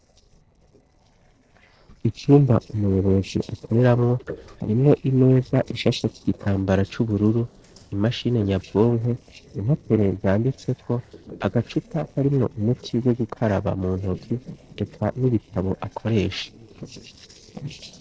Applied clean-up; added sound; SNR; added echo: neural separator model SepFormer DNS4.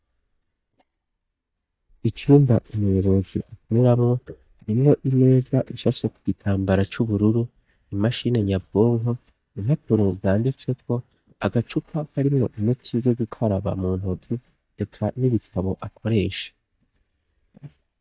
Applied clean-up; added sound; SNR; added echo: neural mask model DeepFilterNet 3.